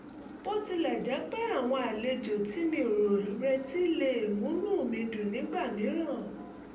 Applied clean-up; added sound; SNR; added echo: none; Engine; 15 dB; reverberation time 0.6 s.